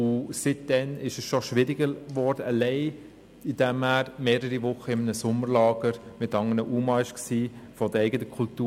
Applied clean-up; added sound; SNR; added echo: none; none; none; none.